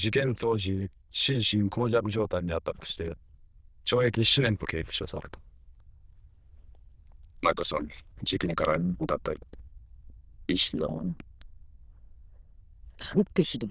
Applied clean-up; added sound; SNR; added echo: neural diffusion model UNIVERSE++.